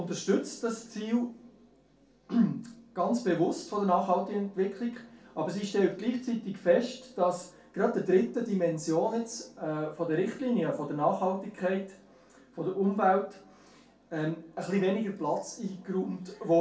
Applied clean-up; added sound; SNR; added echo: none; none; none; reverberation time 0.3 s.